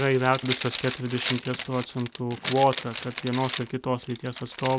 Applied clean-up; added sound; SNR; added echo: none; Zipper (clothing); 4 dB; none.